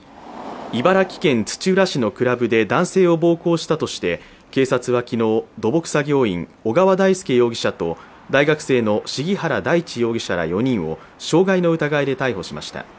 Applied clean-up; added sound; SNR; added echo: none; none; none; none.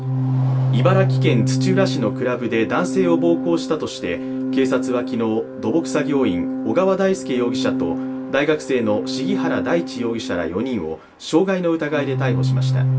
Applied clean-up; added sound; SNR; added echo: none; Organ; 1 dB; reverberation time 0.2 s.